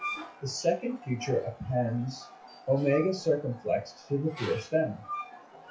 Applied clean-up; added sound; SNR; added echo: classical method WPE with log-MMSE.